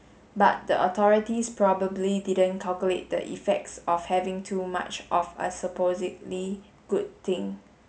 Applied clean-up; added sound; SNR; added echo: none; none; none; none.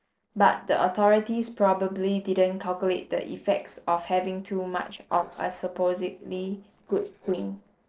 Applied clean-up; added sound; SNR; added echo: neural separator model SepFormer DNS4.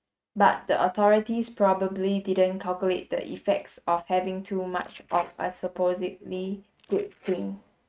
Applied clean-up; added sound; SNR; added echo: neural mask model RNNoise.